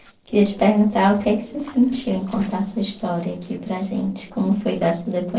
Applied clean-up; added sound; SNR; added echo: neural separator model SepFormer DNS4.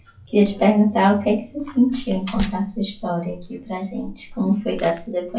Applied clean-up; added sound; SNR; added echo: classical method log-MMSE.